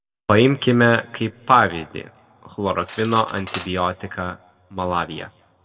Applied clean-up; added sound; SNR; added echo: none; Cutlery, silverware; 14 dB; reverberation time 0.9 s.